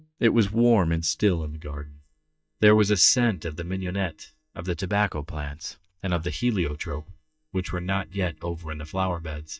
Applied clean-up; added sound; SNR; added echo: neural mask model DeepFilterNet 3.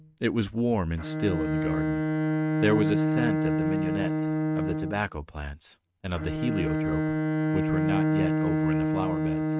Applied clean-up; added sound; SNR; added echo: neural mask model RNNoise.